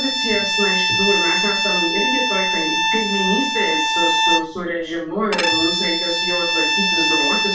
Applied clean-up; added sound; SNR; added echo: none; Bowed string instrument; -4 dB; reverberation time 0.3 s.